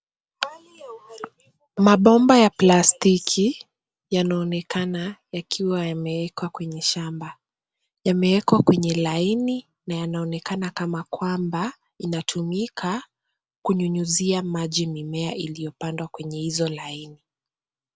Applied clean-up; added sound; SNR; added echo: none; none; none; none.